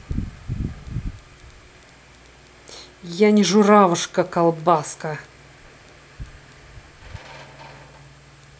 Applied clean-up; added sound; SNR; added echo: none; none; none; none.